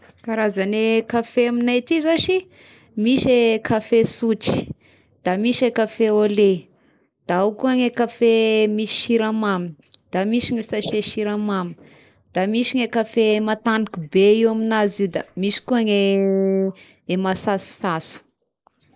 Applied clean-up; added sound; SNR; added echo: neural mask model Resemble Enhance denoiser.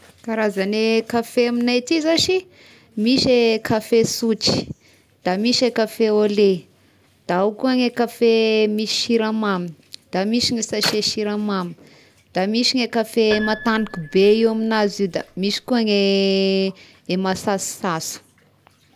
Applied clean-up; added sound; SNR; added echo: none; Piano + Clapping; 15 dB; none.